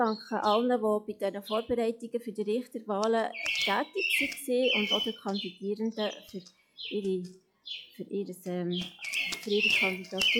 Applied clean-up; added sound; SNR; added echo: classical method log-MMSE.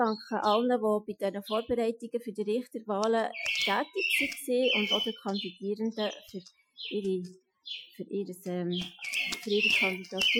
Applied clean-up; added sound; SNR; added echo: classical method Wiener filter.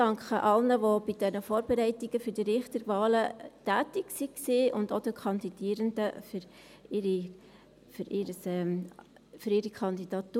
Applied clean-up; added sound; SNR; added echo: none; none; none; none.